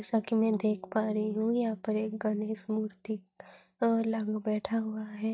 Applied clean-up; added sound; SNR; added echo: neural mask model DeepFilterNet 3.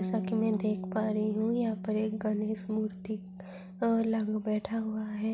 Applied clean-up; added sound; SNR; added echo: none; Bass guitar; 9 dB; none.